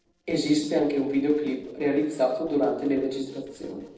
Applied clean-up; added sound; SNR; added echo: neural separator model SepFormer DNS4.